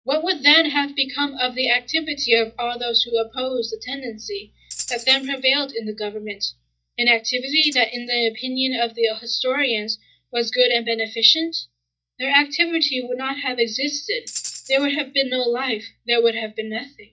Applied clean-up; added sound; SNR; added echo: neural mask model DeepFilterNet 3.